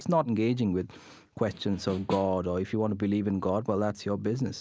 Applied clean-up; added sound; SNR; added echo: none; Snare drum; 13 dB; none.